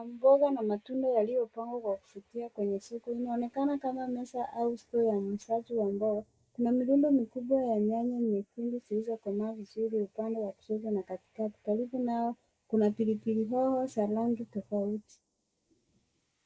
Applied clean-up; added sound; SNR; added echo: neural mask model Resemble Enhance denoiser.